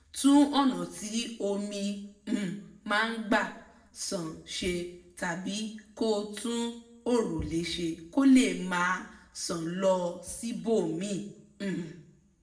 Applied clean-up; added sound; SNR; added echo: none; none; none; reverberation time 0.6 s.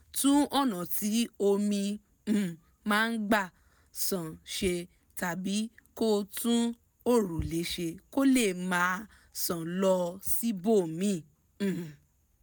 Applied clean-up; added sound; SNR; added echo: none; none; none; none.